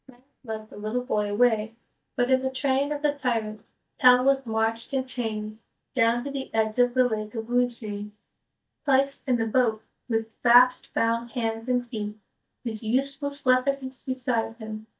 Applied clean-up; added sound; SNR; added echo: neural mask model DeepFilterNet 3.